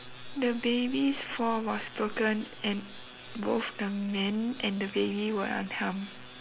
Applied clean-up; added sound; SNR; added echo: none; none; none; none.